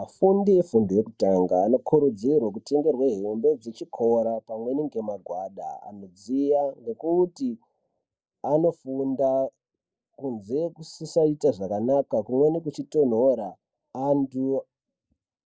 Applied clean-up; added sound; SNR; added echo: neural mask model Resemble Enhance denoiser.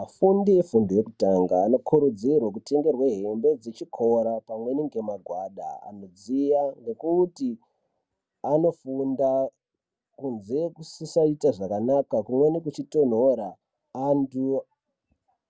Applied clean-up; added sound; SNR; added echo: none; none; none; none.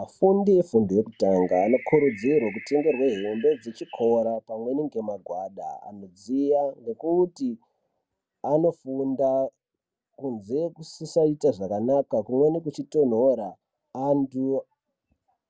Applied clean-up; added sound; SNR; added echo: none; Bird; 17 dB; none.